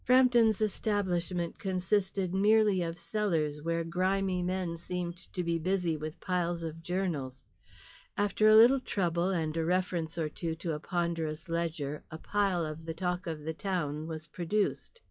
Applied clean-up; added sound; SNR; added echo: classical method log-MMSE.